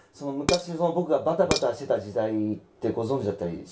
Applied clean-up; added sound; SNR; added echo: none; Dishes, pots, and pans; 6 dB; reverberation time 0.3 s.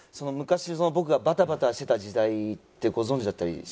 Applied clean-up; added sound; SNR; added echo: none; none; none; none.